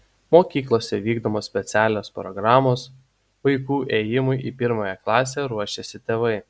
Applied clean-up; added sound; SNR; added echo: none; none; none; none.